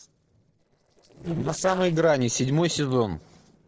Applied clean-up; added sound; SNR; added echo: neural separator model SepFormer DNS4.